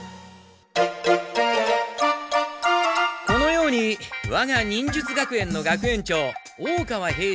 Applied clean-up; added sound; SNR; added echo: none; none; none; none.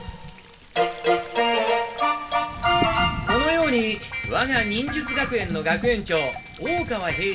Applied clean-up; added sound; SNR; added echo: none; Thunder; 13 dB; reverberation time 0.3 s.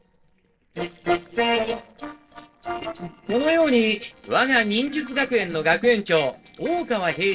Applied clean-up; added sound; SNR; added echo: neural separator model SepFormer DNS4.